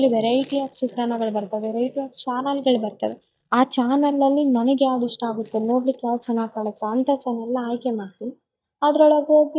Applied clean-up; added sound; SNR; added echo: neural mask model DeepFilterNet 3.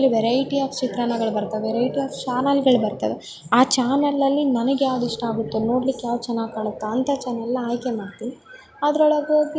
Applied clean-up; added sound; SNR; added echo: none; none; none; none.